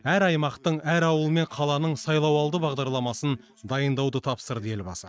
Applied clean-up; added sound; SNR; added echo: neural mask model RNNoise.